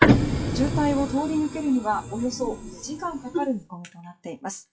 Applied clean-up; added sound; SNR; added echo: classical method WPE with log-MMSE.